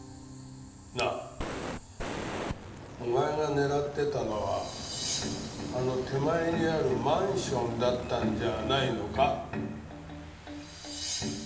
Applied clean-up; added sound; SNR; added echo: none; Fire; 11 dB; reverberation time 0.8 s.